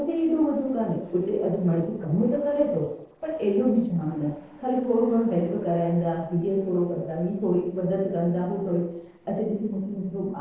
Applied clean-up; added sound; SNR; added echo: neural separator model SepFormer DNS4.